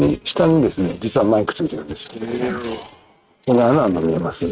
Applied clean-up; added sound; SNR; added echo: neural mask model RNNoise.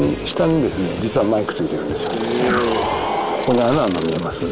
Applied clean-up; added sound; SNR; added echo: none; Insect; 14 dB; none.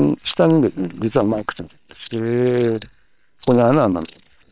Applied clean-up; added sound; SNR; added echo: neural separator model SepFormer WHAM!.